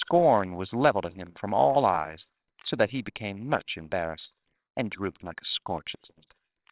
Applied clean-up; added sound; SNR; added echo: neural separator model SepFormer WHAMR!.